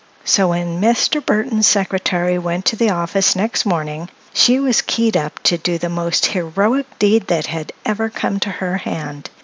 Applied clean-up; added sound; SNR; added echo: none; none; none; none.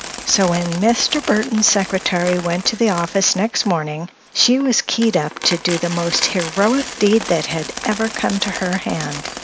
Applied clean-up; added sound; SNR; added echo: none; Coin (dropping); 12 dB; none.